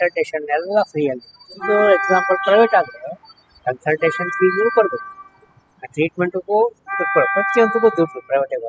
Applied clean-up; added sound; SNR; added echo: classical method spectral subtraction.